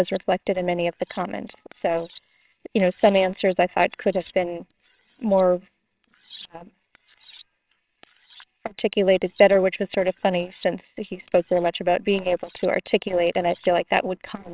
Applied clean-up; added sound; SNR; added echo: neural separator model SepFormer WHAMR!.